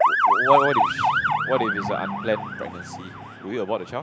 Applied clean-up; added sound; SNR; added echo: none; Motor vehicle (road) / Siren; -4 dB; none.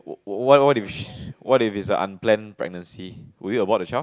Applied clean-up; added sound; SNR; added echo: none; none; none; none.